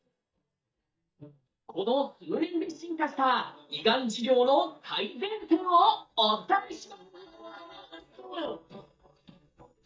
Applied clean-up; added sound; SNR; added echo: neural mask model DeepFilterNet 3.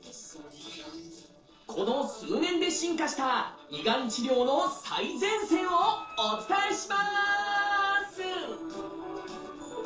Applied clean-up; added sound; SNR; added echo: neural separator model SepFormer DNS4.